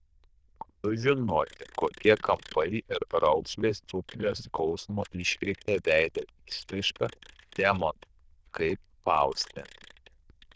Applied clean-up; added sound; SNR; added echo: neural diffusion model UNIVERSE++.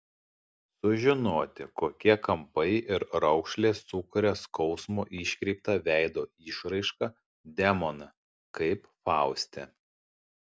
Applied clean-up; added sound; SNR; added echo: none; none; none; none.